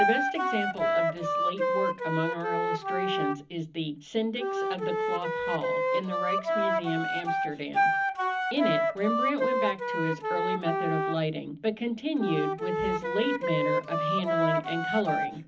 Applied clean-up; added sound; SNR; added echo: none; Wind instrument, woodwind instrument; -3 dB; reverberation time 0.4 s.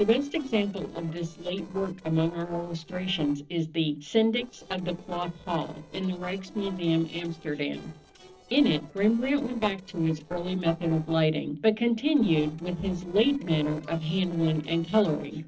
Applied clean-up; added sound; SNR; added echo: neural separator model SepFormer DNS4.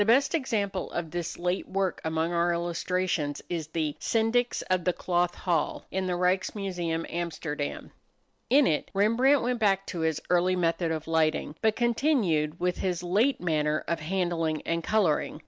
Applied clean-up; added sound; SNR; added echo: none; none; none; none.